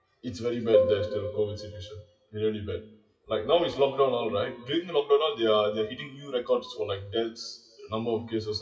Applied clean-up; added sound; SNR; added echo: classical method WPE with log-MMSE.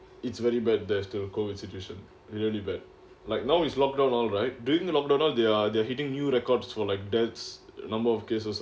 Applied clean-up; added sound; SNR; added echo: none; none; none; none.